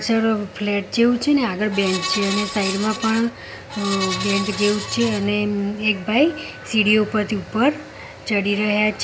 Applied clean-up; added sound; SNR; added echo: none; Screech; 8 dB; none.